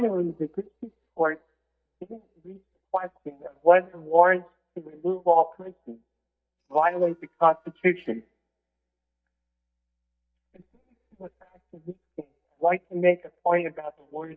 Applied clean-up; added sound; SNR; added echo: neural mask model DeepFilterNet 3.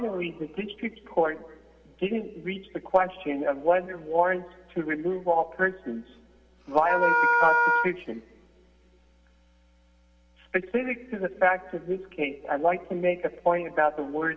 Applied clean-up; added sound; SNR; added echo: none; Wind instrument, woodwind instrument; -3 dB; reverberation time 1.5 s.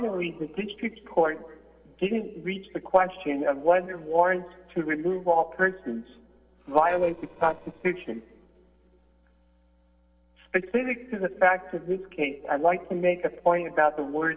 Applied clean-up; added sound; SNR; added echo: neural separator model SepFormer DNS4.